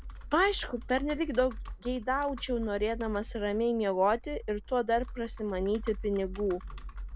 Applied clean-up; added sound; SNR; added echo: none; Computer keyboard; 11 dB; none.